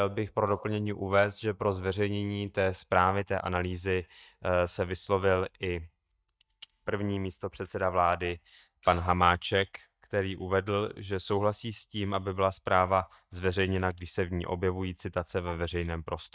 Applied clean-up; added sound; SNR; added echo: neural mask model DeepFilterNet 3.